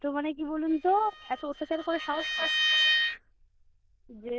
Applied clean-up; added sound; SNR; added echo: neural diffusion model UNIVERSE++.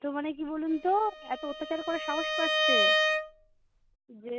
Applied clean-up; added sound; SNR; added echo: none; Bowed string instrument; -3 dB; none.